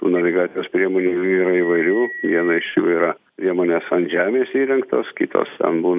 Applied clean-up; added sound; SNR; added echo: none; Telephone; 15 dB; none.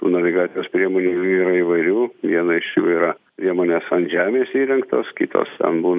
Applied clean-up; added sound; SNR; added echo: none; none; none; none.